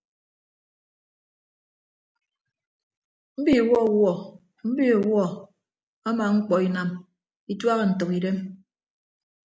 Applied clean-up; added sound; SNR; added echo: none; none; none; none.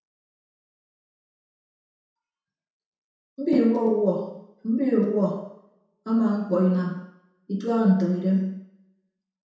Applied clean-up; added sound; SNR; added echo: none; none; none; reverberation time 0.7 s.